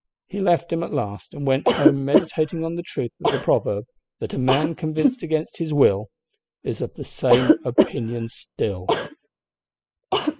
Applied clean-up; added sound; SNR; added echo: classical method spectral subtraction.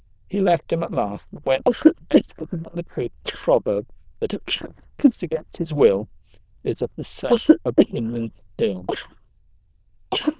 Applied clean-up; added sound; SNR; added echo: neural diffusion model UNIVERSE++.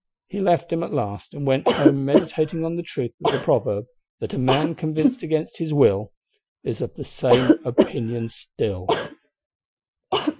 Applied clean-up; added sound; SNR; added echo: classical method Wiener filter.